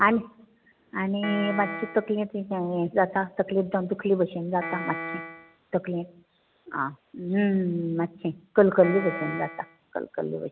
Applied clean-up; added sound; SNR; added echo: none; Piano; 8 dB; none.